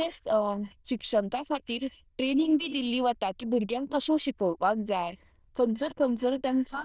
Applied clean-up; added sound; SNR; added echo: neural diffusion model UNIVERSE++.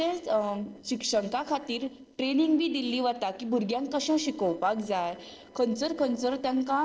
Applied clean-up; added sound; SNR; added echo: neural separator model SepFormer DNS4.